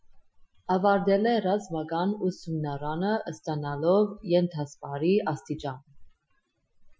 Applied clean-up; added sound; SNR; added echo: classical method Wiener filter.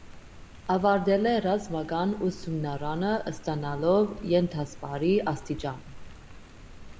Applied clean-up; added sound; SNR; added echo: none; Rain; 15 dB; none.